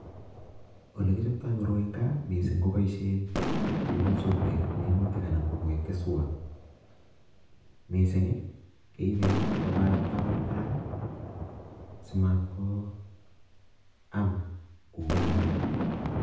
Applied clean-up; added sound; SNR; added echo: none; Boom; 4 dB; reverberation time 0.9 s.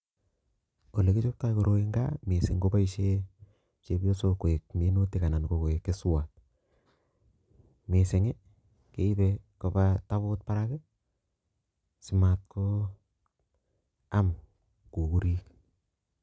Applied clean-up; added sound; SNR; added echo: none; none; none; none.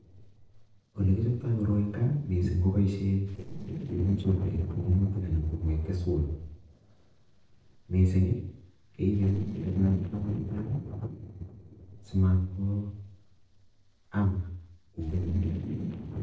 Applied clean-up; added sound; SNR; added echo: neural separator model SepFormer DNS4.